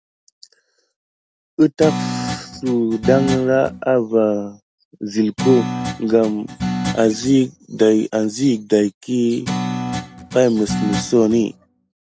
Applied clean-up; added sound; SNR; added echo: none; Guitar; 7 dB; none.